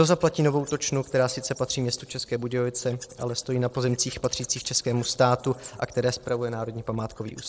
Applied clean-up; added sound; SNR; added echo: neural separator model SepFormer DNS4.